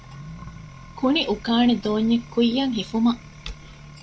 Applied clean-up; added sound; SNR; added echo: none; Accelerating, revving, vroom; 19 dB; none.